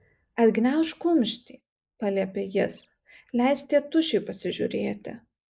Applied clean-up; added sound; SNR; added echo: neural mask model Resemble Enhance denoiser.